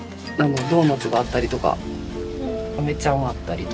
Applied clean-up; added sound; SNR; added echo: none; Engine; 11 dB; none.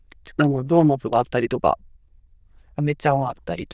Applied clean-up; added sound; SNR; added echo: neural diffusion model UNIVERSE++.